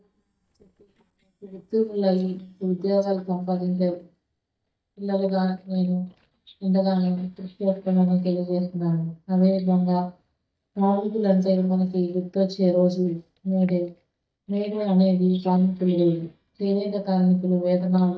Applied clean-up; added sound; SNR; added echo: neural mask model DeepFilterNet 3.